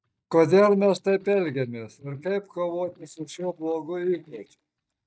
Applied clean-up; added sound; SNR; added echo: neural mask model DeepFilterNet 3.